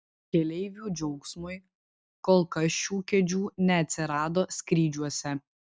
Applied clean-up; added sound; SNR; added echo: none; none; none; none.